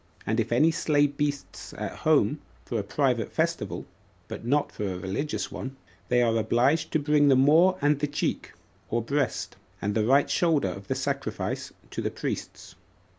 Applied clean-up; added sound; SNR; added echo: none; none; none; none.